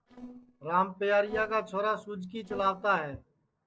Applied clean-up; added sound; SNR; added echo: neural separator model SepFormer DNS4.